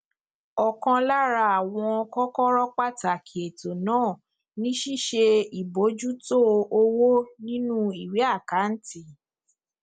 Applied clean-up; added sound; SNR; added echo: none; none; none; none.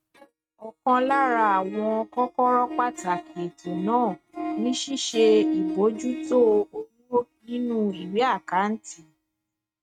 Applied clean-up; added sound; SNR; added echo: neural mask model RNNoise.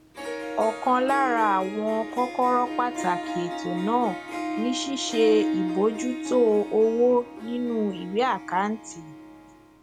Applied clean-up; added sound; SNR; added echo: none; Harp; 7 dB; none.